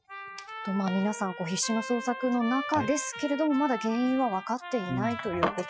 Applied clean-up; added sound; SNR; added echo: classical method Wiener filter.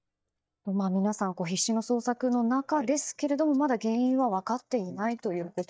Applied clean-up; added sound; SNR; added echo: neural mask model DeepFilterNet 3.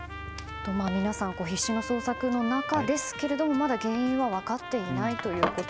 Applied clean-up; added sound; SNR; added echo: none; Trumpet + Domestic sounds, home sounds; 8 dB; none.